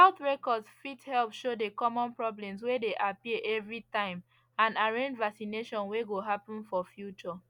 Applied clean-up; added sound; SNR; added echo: none; none; none; none.